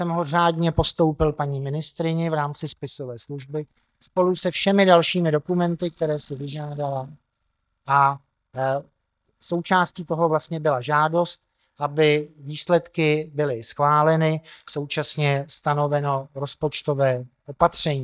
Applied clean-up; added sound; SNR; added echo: neural mask model DeepFilterNet 3.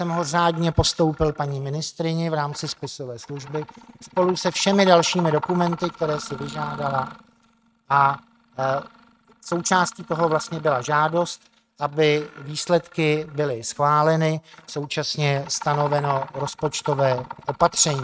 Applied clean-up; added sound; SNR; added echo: neural mask model RNNoise.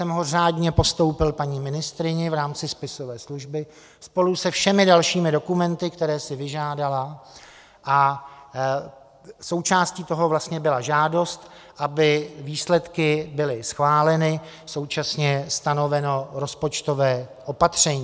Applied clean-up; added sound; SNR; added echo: none; none; none; none.